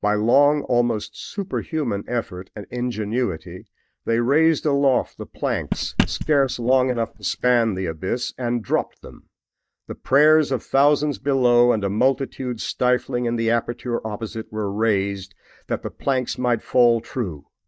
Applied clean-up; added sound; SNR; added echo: neural mask model DeepFilterNet 3.